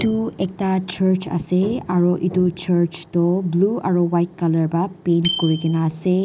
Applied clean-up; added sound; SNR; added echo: none; Bicycle bell; 17 dB; none.